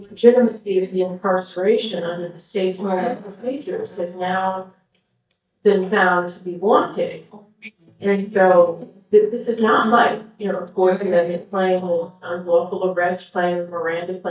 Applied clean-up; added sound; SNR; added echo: neural mask model DeepFilterNet 3.